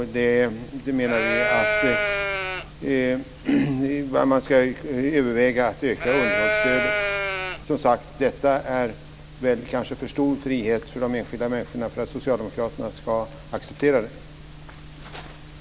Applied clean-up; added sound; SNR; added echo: none; Livestock, farm animals, working animals; -1 dB; none.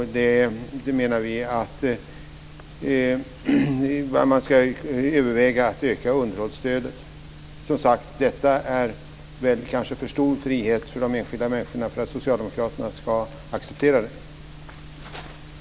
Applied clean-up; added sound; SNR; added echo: none; none; none; none.